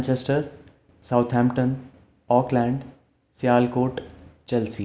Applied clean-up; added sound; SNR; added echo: none; none; none; none.